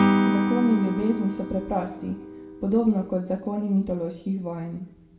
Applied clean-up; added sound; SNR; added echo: none; Acoustic guitar / Strum; 2 dB; reverberation time 0.6 s.